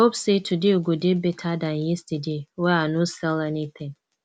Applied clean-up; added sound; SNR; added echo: none; none; none; none.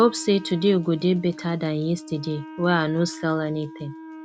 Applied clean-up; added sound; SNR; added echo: none; Wind instrument, woodwind instrument; 16 dB; none.